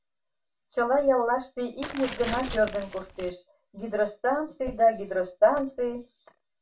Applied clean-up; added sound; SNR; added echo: none; Tearing; 9 dB; reverberation time 0.2 s.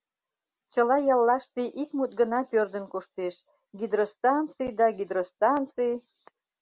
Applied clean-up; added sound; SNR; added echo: none; none; none; none.